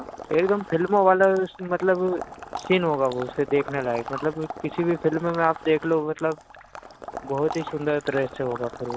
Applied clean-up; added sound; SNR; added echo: none; Water / Liquid; 14 dB; none.